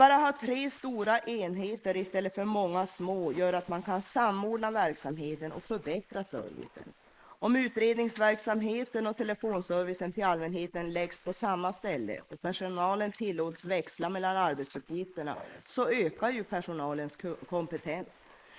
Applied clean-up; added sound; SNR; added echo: neural mask model Resemble Enhance denoiser.